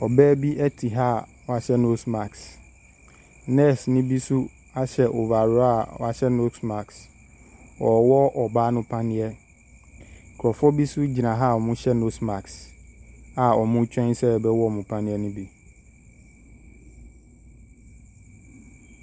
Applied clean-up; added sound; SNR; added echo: none; none; none; none.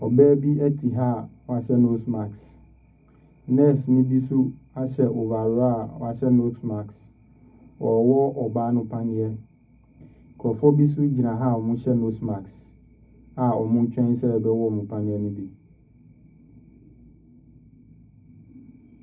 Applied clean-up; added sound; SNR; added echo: none; none; none; reverberation time 0.4 s.